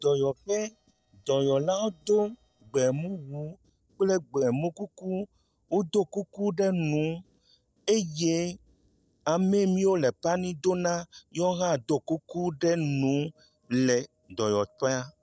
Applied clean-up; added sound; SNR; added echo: neural separator model SepFormer DNS4.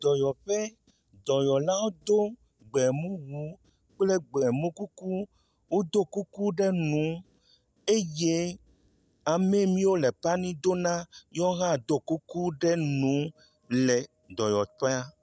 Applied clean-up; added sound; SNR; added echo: none; none; none; none.